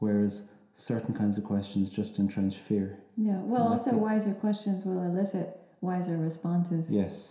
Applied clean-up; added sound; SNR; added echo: none; none; none; reverberation time 0.7 s.